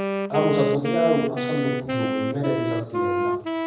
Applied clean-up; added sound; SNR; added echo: none; Wind instrument, woodwind instrument; -1 dB; reverberation time 0.8 s.